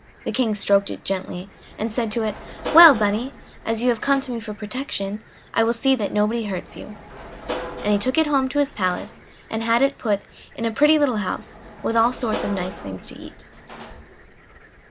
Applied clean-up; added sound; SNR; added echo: none; Cricket + Sliding door / Slam; 15 dB; none.